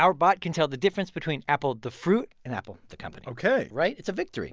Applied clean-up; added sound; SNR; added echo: none; none; none; none.